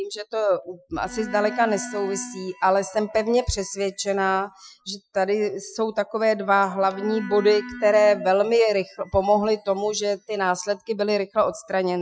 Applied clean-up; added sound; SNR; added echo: classical method Wiener filter.